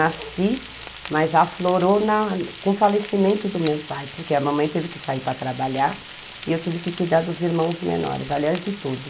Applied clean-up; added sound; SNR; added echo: none; Frying (food); 16 dB; none.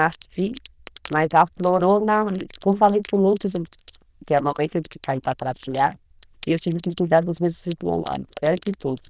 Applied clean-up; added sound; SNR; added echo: neural diffusion model UNIVERSE++.